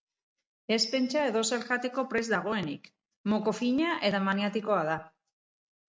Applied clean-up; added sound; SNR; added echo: none; none; none; none.